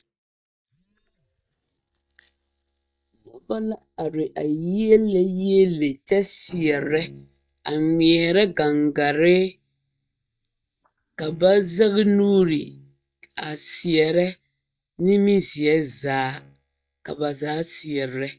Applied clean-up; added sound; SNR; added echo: neural mask model DeepFilterNet 3.